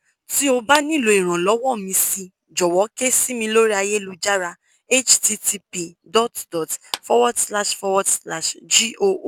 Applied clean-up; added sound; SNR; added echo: none; Clapping; 16 dB; none.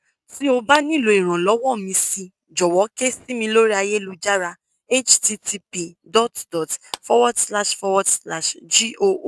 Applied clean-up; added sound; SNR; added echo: neural mask model RNNoise.